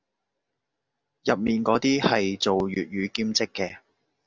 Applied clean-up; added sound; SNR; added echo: none; none; none; none.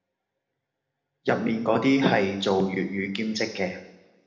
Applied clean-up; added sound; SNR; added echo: none; none; none; reverberation time 0.9 s.